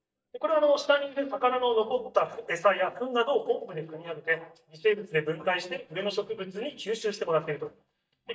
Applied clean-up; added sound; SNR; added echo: neural mask model DeepFilterNet 3.